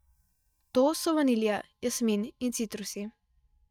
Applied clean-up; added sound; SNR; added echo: neural mask model DeepFilterNet 3.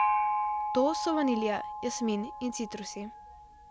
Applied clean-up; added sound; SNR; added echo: none; Gong; 1 dB; none.